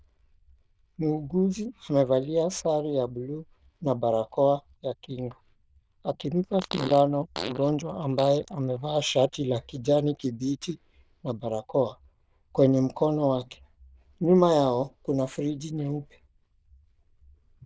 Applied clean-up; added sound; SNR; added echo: neural diffusion model UNIVERSE++.